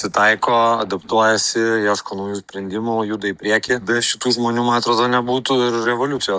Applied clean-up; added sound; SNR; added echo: neural mask model DeepFilterNet 3.